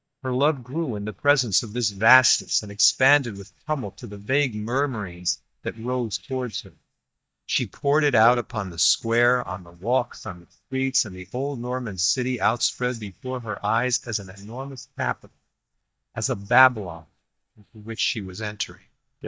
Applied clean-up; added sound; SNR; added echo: neural mask model DeepFilterNet 3.